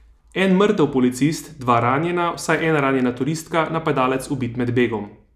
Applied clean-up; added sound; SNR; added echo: none; none; none; none.